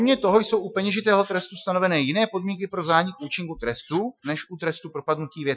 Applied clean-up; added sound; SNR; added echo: classical method Wiener filter.